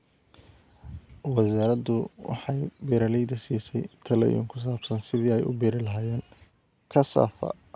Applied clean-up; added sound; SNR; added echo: none; none; none; none.